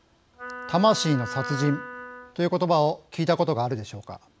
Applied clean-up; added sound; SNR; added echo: none; Wind instrument, woodwind instrument; 11 dB; none.